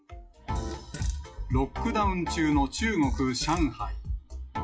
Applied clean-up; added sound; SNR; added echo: classical method WPE with log-MMSE.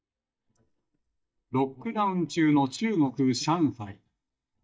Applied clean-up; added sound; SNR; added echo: neural mask model DeepFilterNet 3.